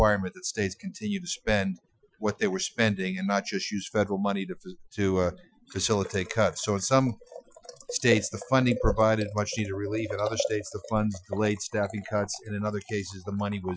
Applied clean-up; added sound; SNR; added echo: classical method Wiener filter.